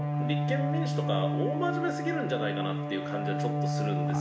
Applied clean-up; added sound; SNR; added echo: none; Bowed string instrument; -4 dB; none.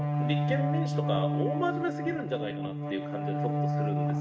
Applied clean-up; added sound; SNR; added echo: neural mask model RNNoise.